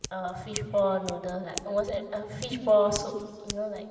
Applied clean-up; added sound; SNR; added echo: none; Scissors; 13 dB; reverberation time 2.0 s.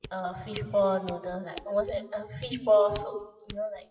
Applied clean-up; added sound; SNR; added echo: classical method WPE with log-MMSE.